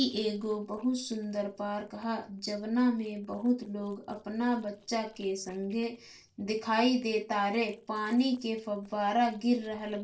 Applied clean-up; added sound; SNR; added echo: neural separator model SepFormer DNS4.